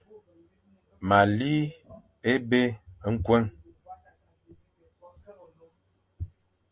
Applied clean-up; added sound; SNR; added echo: none; none; none; none.